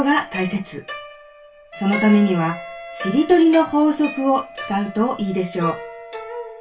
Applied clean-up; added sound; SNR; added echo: none; Wind instrument, woodwind instrument; 18 dB; reverberation time 0.2 s.